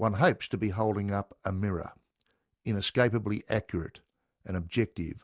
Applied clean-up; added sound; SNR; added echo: none; none; none; none.